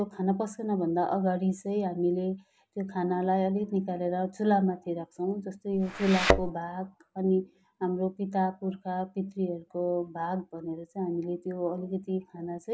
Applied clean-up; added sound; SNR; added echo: none; Thump, thud; -3 dB; none.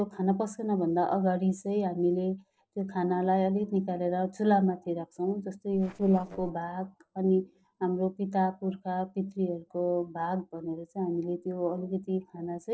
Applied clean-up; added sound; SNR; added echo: neural separator model SepFormer DNS4.